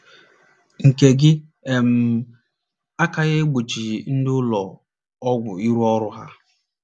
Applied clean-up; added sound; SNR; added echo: none; none; none; none.